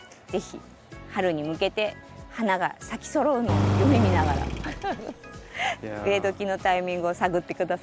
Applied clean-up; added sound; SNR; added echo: none; Engine; -2 dB; none.